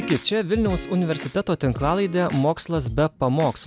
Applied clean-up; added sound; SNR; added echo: none; none; none; none.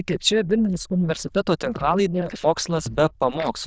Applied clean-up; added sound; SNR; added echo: neural diffusion model UNIVERSE++.